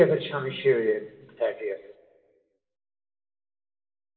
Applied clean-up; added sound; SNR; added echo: none; none; none; reverberation time 2.5 s.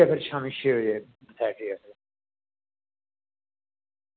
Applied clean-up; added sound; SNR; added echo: none; none; none; none.